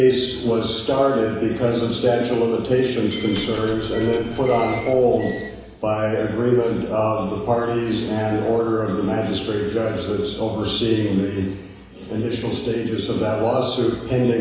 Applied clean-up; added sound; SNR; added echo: none; Glass; 3 dB; reverberation time 1.0 s.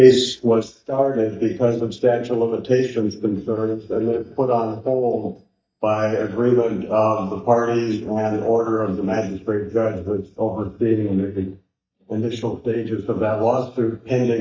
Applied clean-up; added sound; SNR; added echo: neural mask model DeepFilterNet 3.